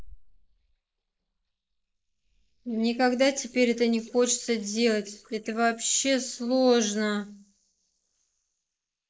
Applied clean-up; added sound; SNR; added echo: neural mask model Resemble Enhance denoiser.